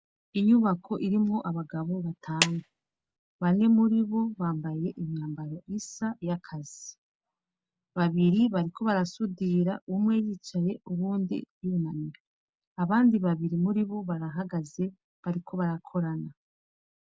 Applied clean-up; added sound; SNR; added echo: none; Clapping; 5 dB; none.